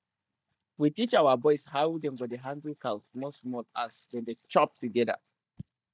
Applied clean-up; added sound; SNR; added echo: neural mask model DeepFilterNet 3.